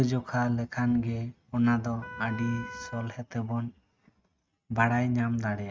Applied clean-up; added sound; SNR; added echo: neural mask model RNNoise.